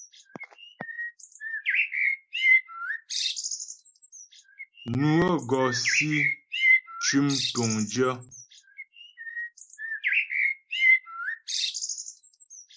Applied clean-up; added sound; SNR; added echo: none; Bird; -3 dB; none.